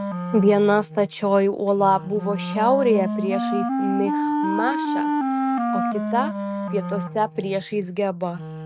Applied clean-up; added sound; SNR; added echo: neural mask model RNNoise.